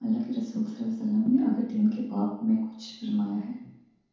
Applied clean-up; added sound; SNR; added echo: none; none; none; reverberation time 0.8 s.